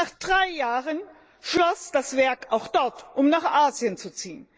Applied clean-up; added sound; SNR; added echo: neural mask model Resemble Enhance denoiser.